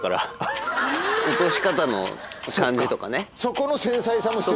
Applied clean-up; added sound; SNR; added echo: none; Clock; 18 dB; none.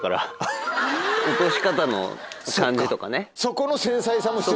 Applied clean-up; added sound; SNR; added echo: none; none; none; none.